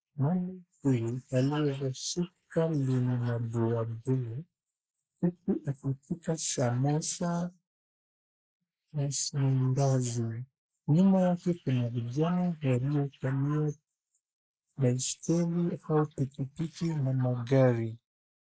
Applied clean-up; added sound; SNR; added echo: neural mask model Resemble Enhance denoiser.